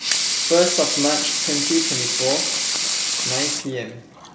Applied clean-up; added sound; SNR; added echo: none; Sink (filling or washing) / Water tap, faucet / Liquid; -2 dB; none.